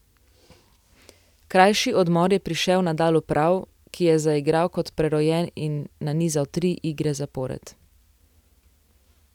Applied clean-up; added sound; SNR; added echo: none; none; none; none.